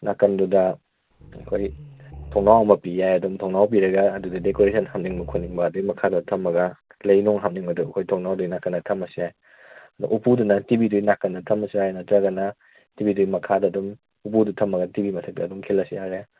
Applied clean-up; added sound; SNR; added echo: none; Growling; 17 dB; none.